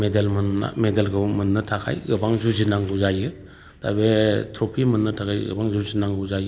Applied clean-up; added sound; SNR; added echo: none; none; none; none.